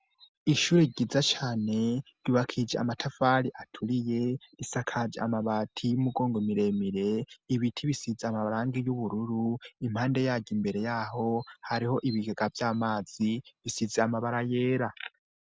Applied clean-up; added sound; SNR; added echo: none; none; none; none.